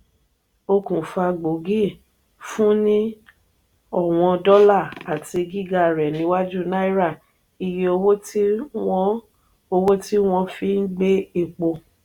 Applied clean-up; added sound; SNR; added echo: none; none; none; none.